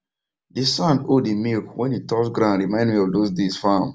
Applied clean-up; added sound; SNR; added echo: none; none; none; none.